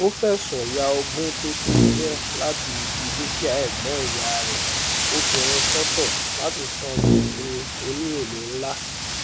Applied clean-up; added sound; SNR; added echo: none; Wind + Brass instrument; -4 dB; none.